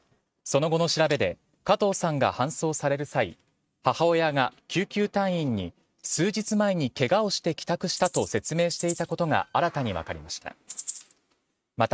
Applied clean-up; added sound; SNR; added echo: neural mask model RNNoise.